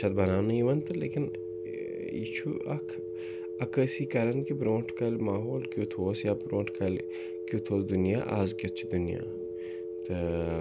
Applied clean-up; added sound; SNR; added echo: none; Telephone; 6 dB; none.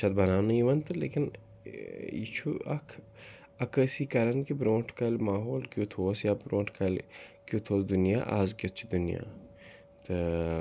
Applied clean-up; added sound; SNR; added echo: none; none; none; none.